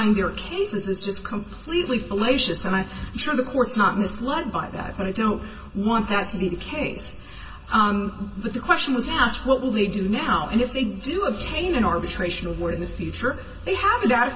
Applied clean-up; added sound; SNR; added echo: none; none; none; reverberation time 0.1 s.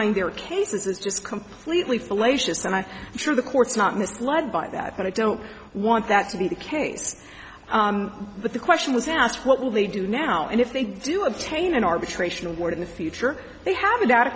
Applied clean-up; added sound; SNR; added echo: none; none; none; none.